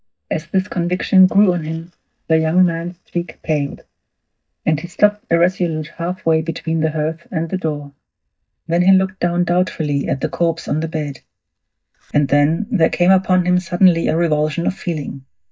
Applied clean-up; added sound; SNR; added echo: neural mask model DeepFilterNet 3.